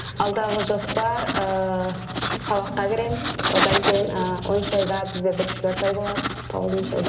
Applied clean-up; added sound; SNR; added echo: none; Writing; 4 dB; reverberation time 3.0 s.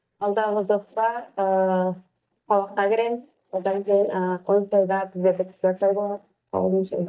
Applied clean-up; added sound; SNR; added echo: neural mask model DeepFilterNet 3.